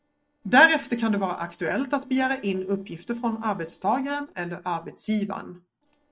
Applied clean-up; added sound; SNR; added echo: neural separator model SepFormer DNS4.